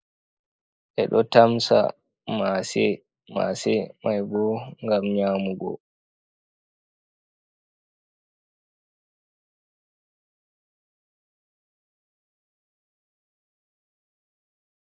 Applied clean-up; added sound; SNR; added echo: neural mask model Resemble Enhance denoiser.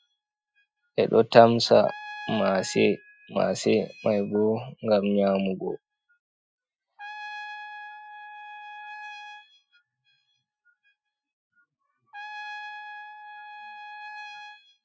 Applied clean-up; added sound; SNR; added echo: classical method Wiener filter.